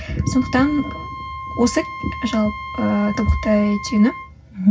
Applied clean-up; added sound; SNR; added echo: none; Wind instrument, woodwind instrument; 12 dB; reverberation time 0.4 s.